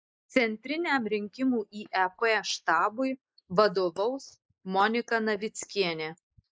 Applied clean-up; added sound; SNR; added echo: neural mask model Resemble Enhance denoiser.